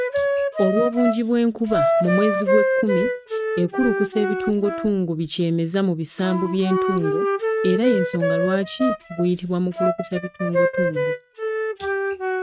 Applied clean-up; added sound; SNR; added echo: neural mask model RNNoise.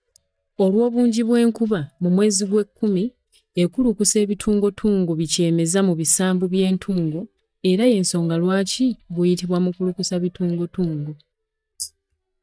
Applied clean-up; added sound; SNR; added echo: neural mask model DeepFilterNet 3.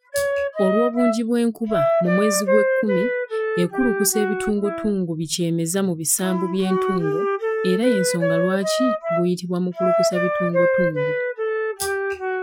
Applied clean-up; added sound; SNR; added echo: classical method Wiener filter.